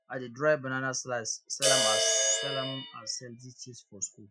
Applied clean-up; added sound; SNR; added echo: classical method Wiener filter.